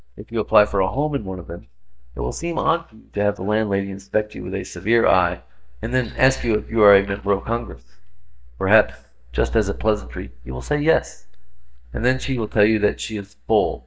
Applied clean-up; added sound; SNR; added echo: neural mask model DeepFilterNet 3.